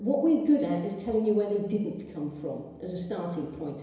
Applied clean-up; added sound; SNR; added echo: none; none; none; reverberation time 1.0 s.